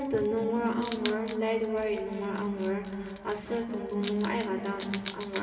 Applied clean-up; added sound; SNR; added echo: none; Wild animals; 16 dB; reverberation time 2.8 s.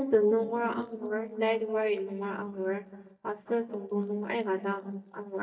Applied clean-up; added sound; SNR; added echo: neural mask model DeepFilterNet 3.